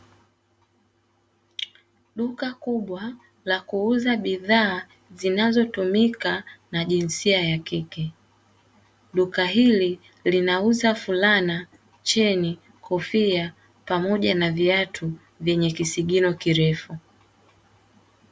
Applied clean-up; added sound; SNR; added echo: none; none; none; none.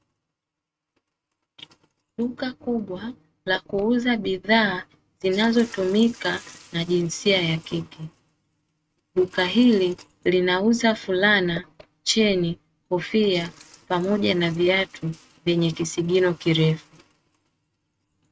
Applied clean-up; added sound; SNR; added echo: neural mask model RNNoise.